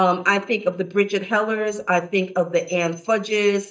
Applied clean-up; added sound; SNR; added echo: neural mask model DeepFilterNet 3.